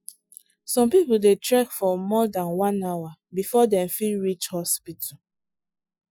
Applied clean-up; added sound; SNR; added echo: classical method Wiener filter.